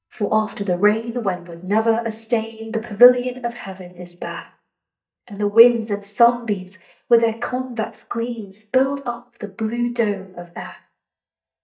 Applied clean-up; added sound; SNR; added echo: neural mask model DeepFilterNet 3.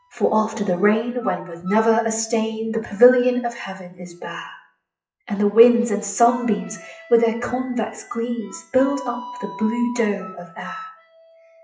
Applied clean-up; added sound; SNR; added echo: classical method WPE with log-MMSE.